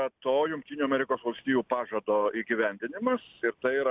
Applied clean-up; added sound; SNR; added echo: none; none; none; none.